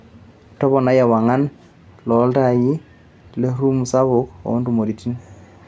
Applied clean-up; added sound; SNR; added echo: none; none; none; none.